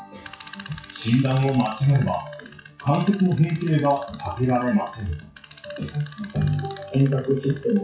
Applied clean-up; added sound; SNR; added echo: classical method WPE with log-MMSE.